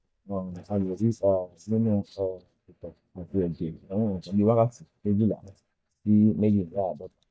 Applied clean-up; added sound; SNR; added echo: neural mask model DeepFilterNet 3.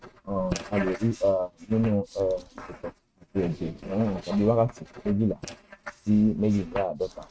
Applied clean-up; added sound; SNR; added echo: neural mask model RNNoise.